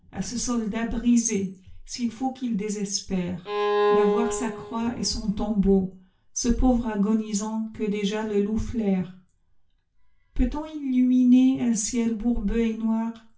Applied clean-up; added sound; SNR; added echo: none; Bowed string instrument; 1 dB; reverberation time 0.3 s.